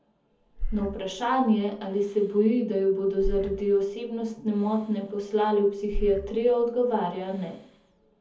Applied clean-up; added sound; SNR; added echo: none; Breathing; 11 dB; reverberation time 0.7 s.